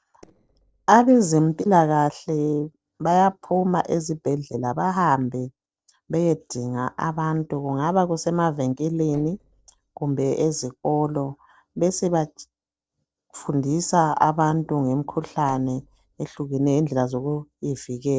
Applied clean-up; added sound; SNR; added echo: neural separator model SepFormer DNS4.